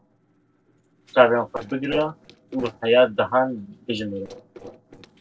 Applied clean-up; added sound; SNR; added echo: neural separator model SepFormer DNS4.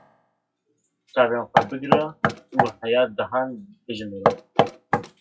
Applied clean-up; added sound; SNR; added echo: classical method WPE with log-MMSE.